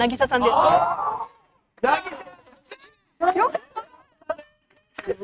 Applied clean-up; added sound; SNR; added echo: neural mask model RNNoise.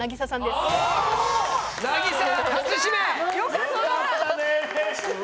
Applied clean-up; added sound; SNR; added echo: none; none; none; none.